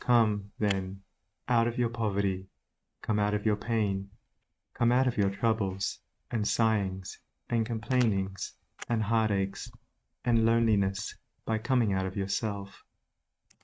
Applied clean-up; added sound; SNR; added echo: neural mask model RNNoise.